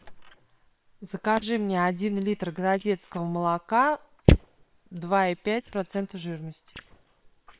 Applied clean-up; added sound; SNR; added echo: neural separator model SepFormer WHAM!.